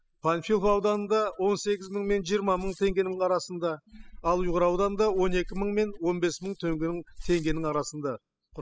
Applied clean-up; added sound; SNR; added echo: classical method spectral subtraction.